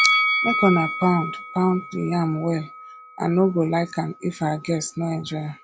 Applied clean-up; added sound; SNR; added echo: none; Bell; 4 dB; none.